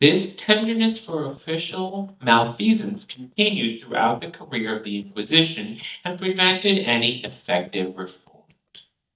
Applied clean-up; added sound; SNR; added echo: neural mask model DeepFilterNet 3.